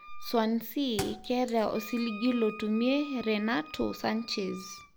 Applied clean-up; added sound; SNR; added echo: none; Thump, thud + Wind instrument, woodwind instrument; 15 dB; none.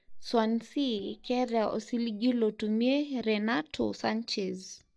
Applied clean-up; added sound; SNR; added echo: neural mask model DeepFilterNet 3.